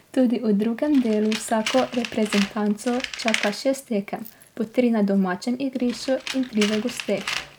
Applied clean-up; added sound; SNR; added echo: none; Tools; 11 dB; none.